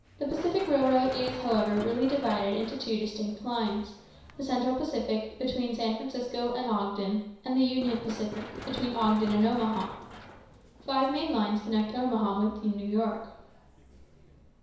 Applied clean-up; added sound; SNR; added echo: none; Run; 16 dB; reverberation time 0.7 s.